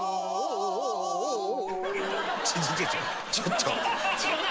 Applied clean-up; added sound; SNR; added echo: none; none; none; none.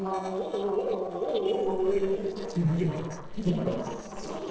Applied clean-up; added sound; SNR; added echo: neural separator model SepFormer DNS4.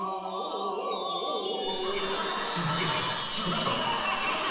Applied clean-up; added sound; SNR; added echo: none; Chime; 4 dB; reverberation time 0.9 s.